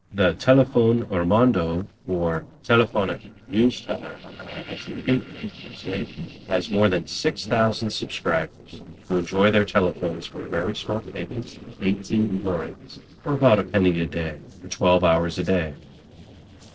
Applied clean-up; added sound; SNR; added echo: neural separator model SepFormer DNS4.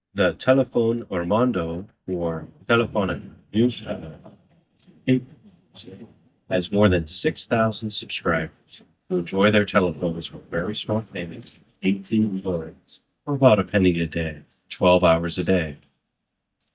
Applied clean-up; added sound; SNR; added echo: neural mask model DeepFilterNet 3.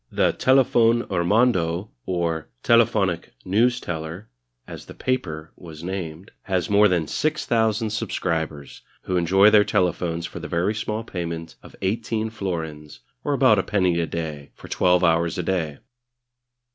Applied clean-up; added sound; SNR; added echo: none; none; none; none.